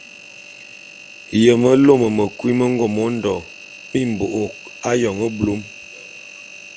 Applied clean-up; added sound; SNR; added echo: none; Engine; 19 dB; none.